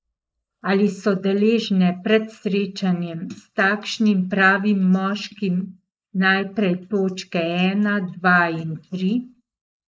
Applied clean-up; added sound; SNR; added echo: neural mask model Resemble Enhance denoiser.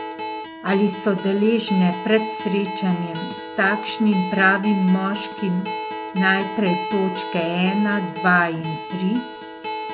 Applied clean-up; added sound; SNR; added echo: none; Acoustic guitar; 8 dB; none.